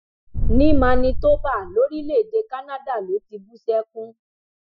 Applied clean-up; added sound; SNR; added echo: classical method Wiener filter.